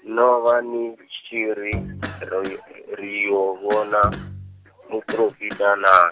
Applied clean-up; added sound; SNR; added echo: none; Cough + Bowed string instrument; 13 dB; none.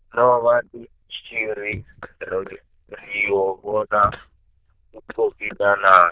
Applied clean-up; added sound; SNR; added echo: neural diffusion model UNIVERSE++.